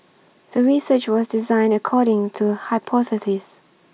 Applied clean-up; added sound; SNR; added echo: none; none; none; none.